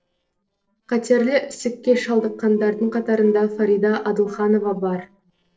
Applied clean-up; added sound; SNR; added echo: neural separator model SepFormer DNS4.